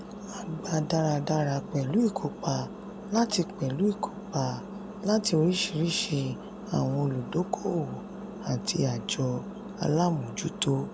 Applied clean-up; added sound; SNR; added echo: none; Engine; 11 dB; none.